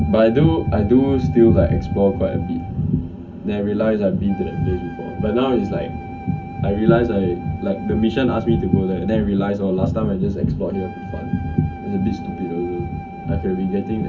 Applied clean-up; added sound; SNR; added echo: none; Wind instrument, woodwind instrument; 19 dB; reverberation time 0.3 s.